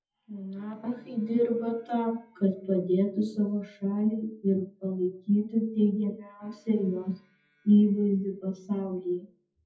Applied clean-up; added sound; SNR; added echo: classical method WPE with log-MMSE.